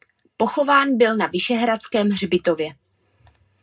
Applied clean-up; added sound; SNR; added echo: none; none; none; reverberation time 0.2 s.